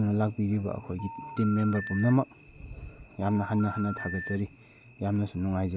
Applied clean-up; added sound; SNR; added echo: none; Telephone; 12 dB; none.